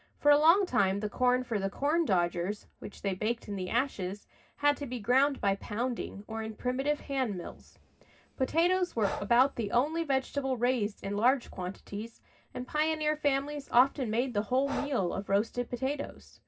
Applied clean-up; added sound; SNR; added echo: none; Breathing; 16 dB; reverberation time 0.4 s.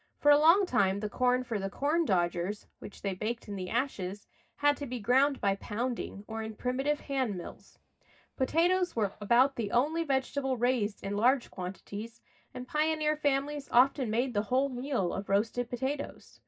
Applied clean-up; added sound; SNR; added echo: neural mask model DeepFilterNet 3.